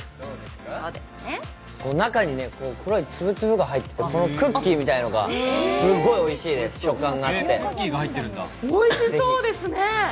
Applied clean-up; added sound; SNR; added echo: none; none; none; none.